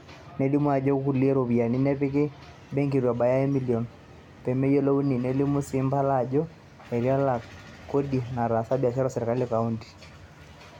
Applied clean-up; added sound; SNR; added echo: none; none; none; none.